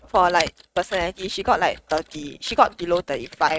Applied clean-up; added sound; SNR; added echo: neural mask model RNNoise.